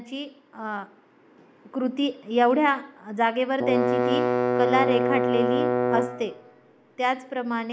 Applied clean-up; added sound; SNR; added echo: none; Bowed string instrument; -3 dB; none.